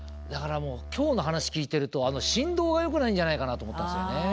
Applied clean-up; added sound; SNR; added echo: none; Musical instrument; 12 dB; none.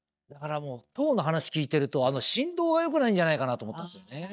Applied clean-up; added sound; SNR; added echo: neural mask model DeepFilterNet 3.